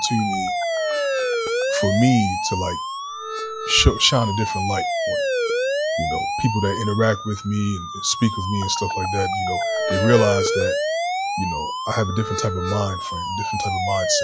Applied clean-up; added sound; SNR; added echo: classical method log-MMSE.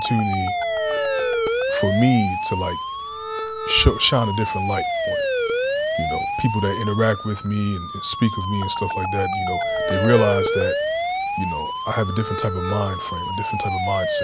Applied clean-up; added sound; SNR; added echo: none; Siren; 1 dB; none.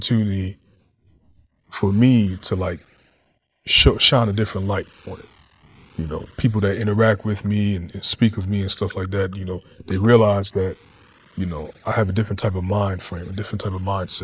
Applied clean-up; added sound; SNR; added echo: neural mask model Resemble Enhance denoiser.